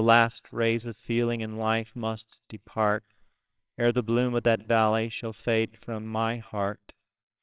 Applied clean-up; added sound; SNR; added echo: neural separator model SepFormer WHAMR!.